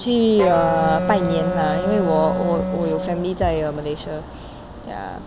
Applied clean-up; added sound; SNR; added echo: none; Wind instrument, woodwind instrument; 3 dB; none.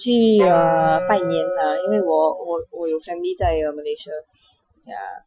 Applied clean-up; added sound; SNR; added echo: classical method Wiener filter.